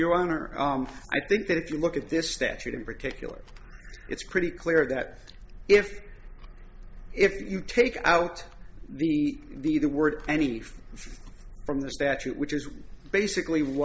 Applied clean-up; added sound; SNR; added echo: none; none; none; none.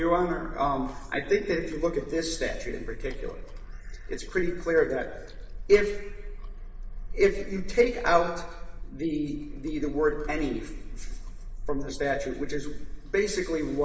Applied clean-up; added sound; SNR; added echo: none; none; none; reverberation time 1.2 s.